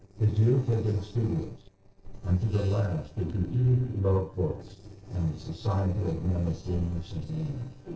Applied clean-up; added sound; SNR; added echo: neural separator model SepFormer DNS4.